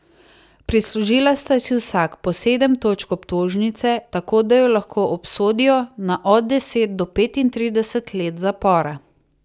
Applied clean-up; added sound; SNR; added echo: none; none; none; none.